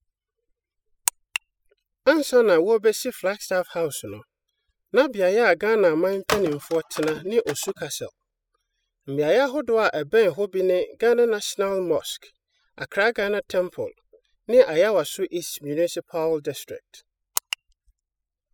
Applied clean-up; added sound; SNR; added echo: classical method spectral subtraction.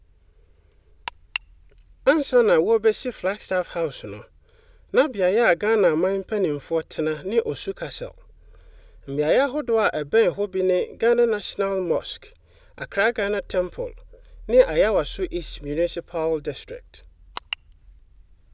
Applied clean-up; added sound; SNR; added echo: none; none; none; none.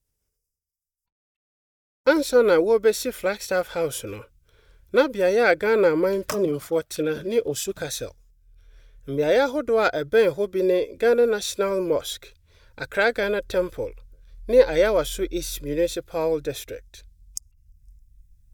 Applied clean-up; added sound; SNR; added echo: neural mask model DeepFilterNet 3.